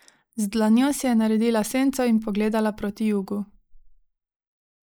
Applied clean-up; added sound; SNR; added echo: neural mask model Resemble Enhance denoiser.